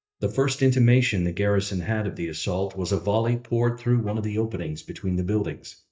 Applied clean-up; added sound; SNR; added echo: neural mask model DeepFilterNet 3.